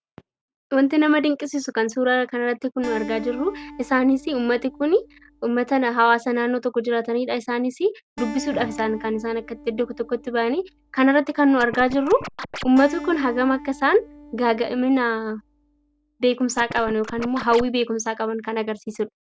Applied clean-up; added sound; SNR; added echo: none; Scratching (performance technique) + Acoustic guitar; 15 dB; none.